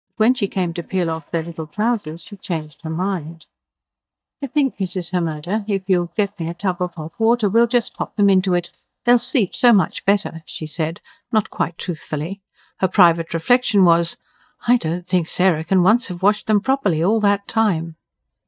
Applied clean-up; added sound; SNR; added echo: neural mask model DeepFilterNet 3.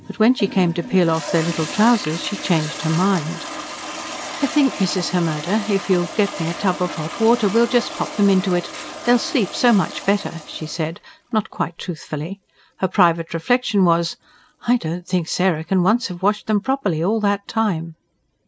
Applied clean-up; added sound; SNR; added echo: none; Toilet flush; 13 dB; none.